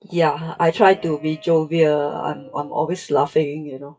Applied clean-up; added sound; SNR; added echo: classical method WPE with log-MMSE.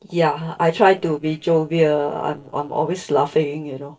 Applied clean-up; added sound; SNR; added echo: neural separator model SepFormer DNS4.